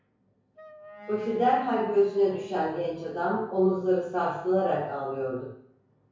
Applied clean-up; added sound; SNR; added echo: none; Wind instrument, woodwind instrument; 20 dB; reverberation time 0.6 s.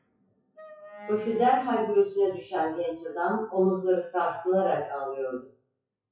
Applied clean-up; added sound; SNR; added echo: classical method WPE with log-MMSE.